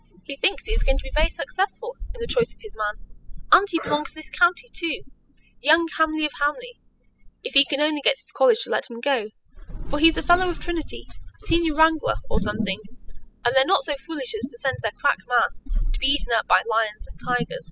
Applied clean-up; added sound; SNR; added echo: classical method spectral subtraction.